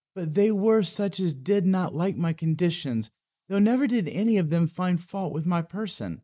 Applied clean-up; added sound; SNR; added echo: neural mask model Resemble Enhance denoiser.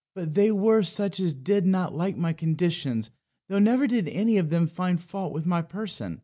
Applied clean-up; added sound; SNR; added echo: none; none; none; none.